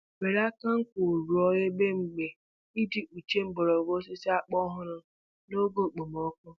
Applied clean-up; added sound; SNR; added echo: none; none; none; none.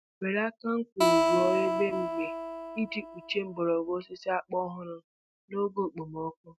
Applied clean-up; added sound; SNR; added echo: neural mask model RNNoise.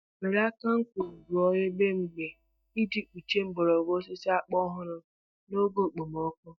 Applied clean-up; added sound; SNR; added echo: neural mask model DeepFilterNet 3.